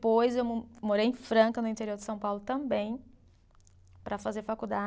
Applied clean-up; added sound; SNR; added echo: none; none; none; none.